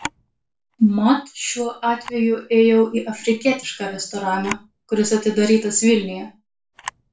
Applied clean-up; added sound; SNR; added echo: none; Camera; 20 dB; reverberation time 0.3 s.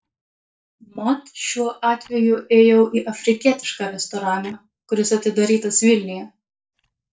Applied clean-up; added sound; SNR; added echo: neural mask model DeepFilterNet 3.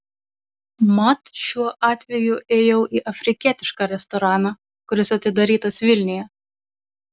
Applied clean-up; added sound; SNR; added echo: none; none; none; none.